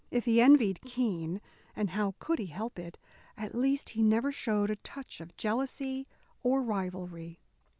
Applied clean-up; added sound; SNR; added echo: none; none; none; none.